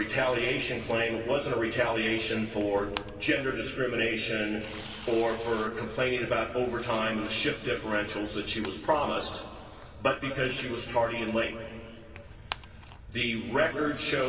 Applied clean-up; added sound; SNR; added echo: none; Tearing; 16 dB; reverberation time 2.8 s.